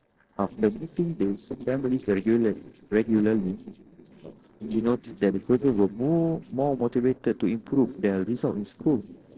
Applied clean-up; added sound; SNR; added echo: neural separator model SepFormer DNS4.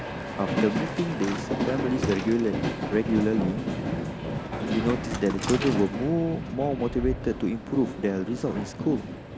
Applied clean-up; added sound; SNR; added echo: none; Train; 3 dB; none.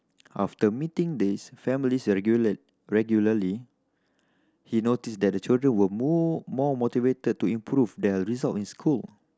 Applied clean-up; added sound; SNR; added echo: none; none; none; none.